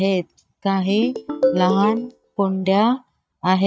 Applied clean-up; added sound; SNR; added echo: neural mask model DeepFilterNet 3.